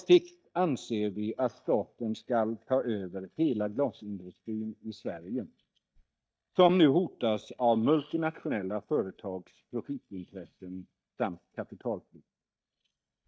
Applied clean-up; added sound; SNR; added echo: neural mask model DeepFilterNet 3.